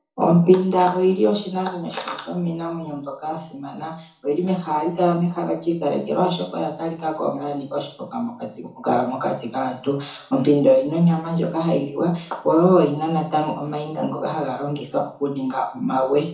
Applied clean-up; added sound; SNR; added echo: none; none; none; reverberation time 0.5 s.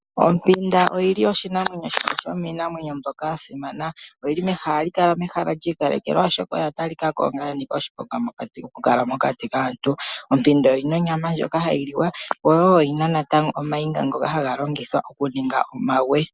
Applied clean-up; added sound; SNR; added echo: none; none; none; none.